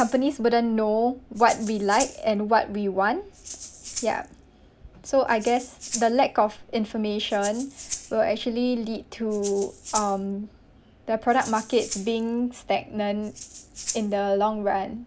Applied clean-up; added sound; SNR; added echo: none; Rattle (instrument); 15 dB; none.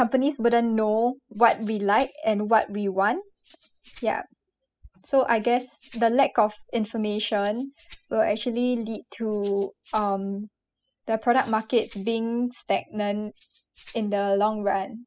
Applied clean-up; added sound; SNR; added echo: classical method spectral subtraction.